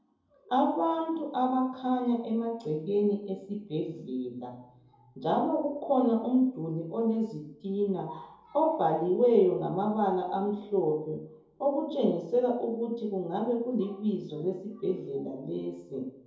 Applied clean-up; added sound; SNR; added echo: none; none; none; reverberation time 2.6 s.